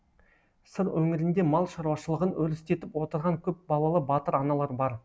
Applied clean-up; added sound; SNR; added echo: none; none; none; none.